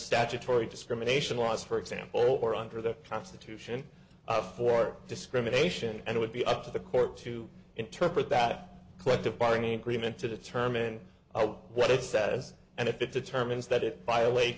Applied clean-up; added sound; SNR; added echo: none; none; none; none.